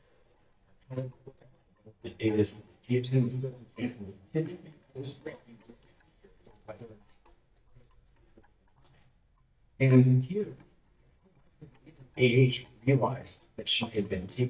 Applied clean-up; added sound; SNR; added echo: neural mask model DeepFilterNet 3.